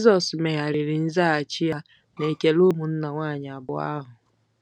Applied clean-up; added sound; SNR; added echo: none; Bowed string instrument; 20 dB; none.